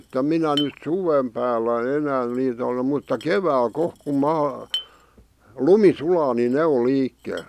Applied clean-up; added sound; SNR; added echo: none; Chink, clink; 19 dB; none.